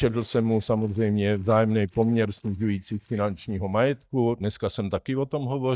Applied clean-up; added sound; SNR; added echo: neural mask model DeepFilterNet 3.